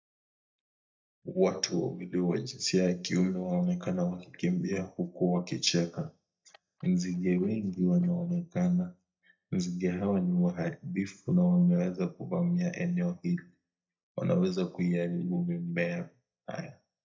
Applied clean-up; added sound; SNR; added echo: neural mask model DeepFilterNet 3.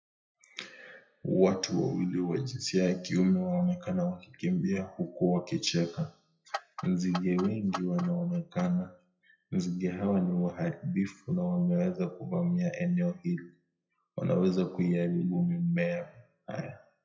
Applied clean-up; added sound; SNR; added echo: classical method WPE with log-MMSE.